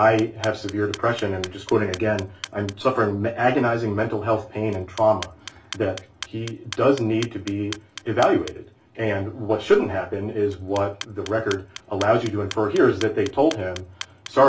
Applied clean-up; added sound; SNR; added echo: none; Clock; 18 dB; reverberation time 0.2 s.